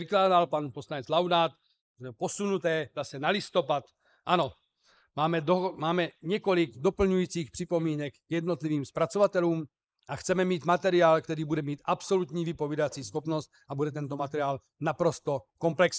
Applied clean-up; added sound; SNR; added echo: neural mask model Resemble Enhance denoiser.